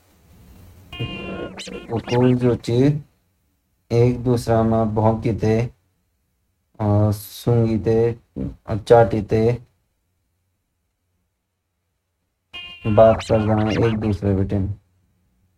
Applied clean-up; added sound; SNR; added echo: neural mask model RNNoise.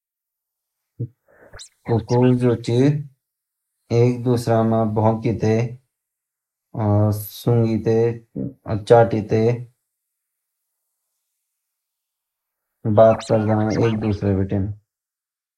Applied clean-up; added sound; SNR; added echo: neural mask model Resemble Enhance denoiser.